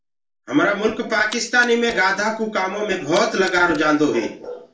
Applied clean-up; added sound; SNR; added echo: none; Splash, splatter; 20 dB; reverberation time 0.4 s.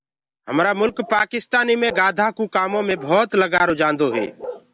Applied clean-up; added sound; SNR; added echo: none; none; none; none.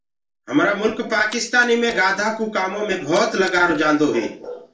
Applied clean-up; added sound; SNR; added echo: neural separator model SepFormer DNS4.